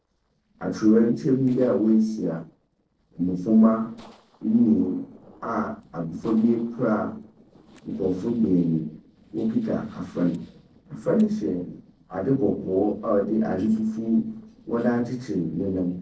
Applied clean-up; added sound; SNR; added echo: neural separator model SepFormer DNS4.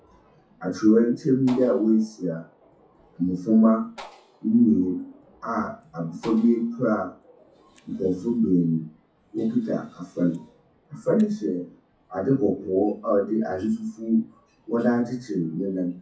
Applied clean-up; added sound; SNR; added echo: classical method WPE with log-MMSE.